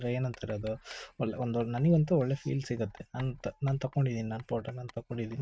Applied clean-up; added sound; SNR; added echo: neural mask model RNNoise.